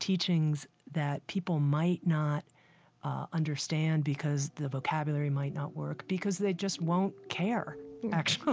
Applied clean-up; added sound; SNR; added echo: none; none; none; none.